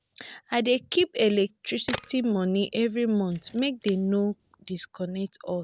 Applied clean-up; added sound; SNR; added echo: none; Camera; 16 dB; none.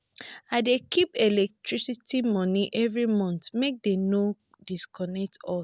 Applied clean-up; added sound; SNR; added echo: none; none; none; none.